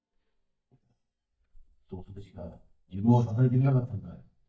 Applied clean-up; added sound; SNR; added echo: neural mask model DeepFilterNet 3.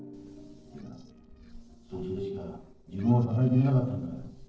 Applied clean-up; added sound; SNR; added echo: neural separator model SepFormer DNS4.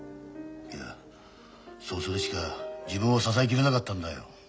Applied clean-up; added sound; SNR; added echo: none; none; none; none.